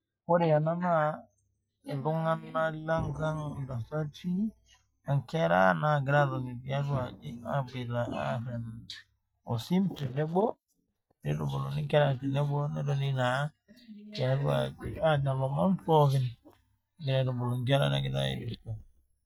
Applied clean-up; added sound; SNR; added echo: neural mask model DeepFilterNet 3.